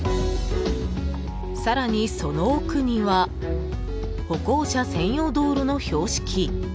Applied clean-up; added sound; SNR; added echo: none; none; none; none.